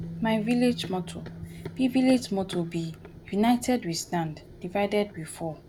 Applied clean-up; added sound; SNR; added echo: none; Run + Bass guitar; 14 dB; none.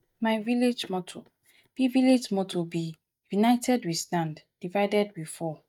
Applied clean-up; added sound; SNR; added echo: neural mask model DeepFilterNet 3.